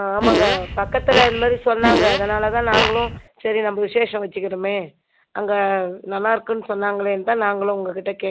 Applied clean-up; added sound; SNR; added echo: none; Fart; 0 dB; none.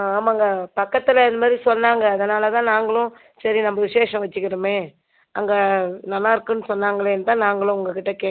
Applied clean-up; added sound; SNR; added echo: none; none; none; none.